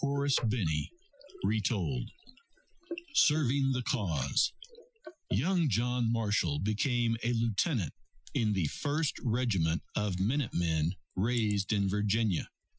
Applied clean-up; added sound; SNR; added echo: classical method Wiener filter.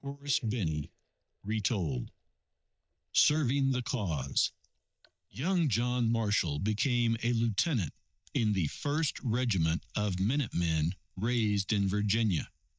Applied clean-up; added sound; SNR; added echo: neural mask model DeepFilterNet 3.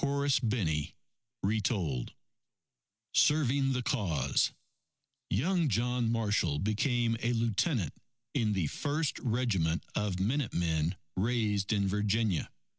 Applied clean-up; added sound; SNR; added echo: none; none; none; none.